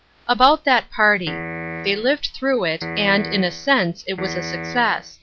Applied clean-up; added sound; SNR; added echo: none; Piano; 10 dB; none.